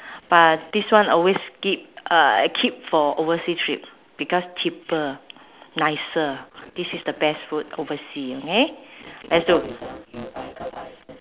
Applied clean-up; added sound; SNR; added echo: none; none; none; none.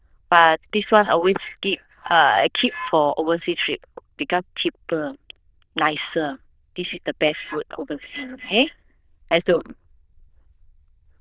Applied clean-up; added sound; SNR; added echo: neural diffusion model UNIVERSE++.